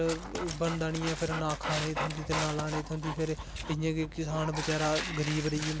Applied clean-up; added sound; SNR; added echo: none; Dog; 5 dB; none.